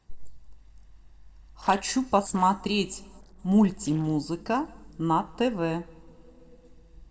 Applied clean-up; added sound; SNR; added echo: neural separator model SepFormer DNS4.